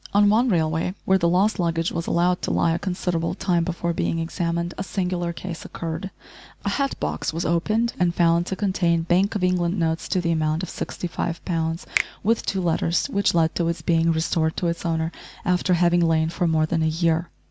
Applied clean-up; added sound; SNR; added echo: none; Finger snapping; 12 dB; none.